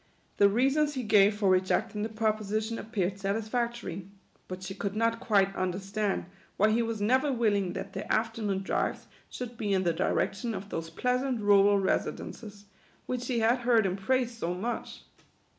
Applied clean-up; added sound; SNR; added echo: none; none; none; none.